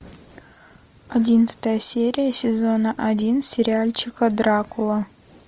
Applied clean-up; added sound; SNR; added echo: none; none; none; none.